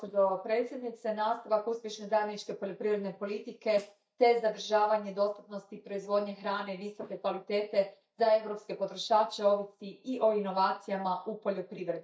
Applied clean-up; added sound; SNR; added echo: neural mask model DeepFilterNet 3.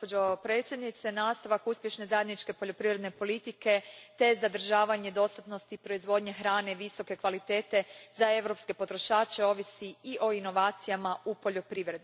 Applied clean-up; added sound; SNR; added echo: none; none; none; none.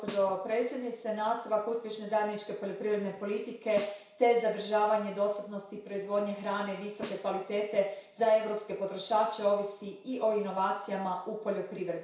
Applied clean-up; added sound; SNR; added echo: none; Snare drum; 18 dB; reverberation time 0.6 s.